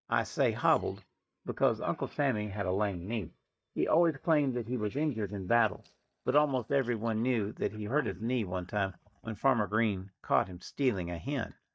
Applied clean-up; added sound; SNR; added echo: neural mask model DeepFilterNet 3.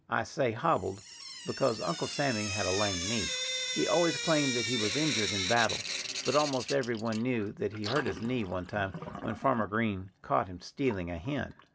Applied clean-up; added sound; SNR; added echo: none; Drip / Sink (filling or washing); 6 dB; none.